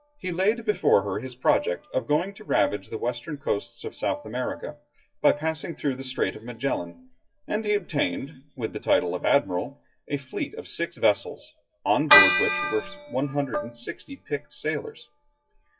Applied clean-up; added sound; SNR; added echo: classical method WPE with log-MMSE.